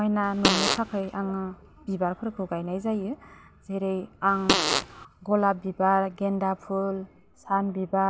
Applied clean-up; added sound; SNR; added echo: none; Fart; -2 dB; none.